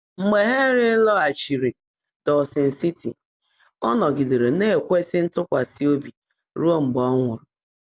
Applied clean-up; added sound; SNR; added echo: none; none; none; none.